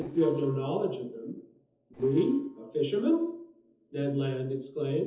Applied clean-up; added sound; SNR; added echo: neural separator model SepFormer DNS4.